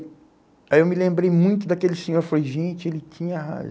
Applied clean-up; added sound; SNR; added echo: none; none; none; none.